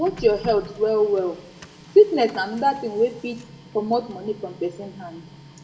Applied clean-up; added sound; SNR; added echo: none; Printer; 19 dB; reverberation time 0.6 s.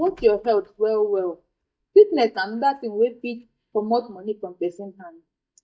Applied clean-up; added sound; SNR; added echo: neural mask model DeepFilterNet 3.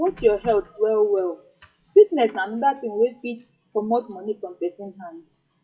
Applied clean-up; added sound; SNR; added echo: classical method WPE with log-MMSE.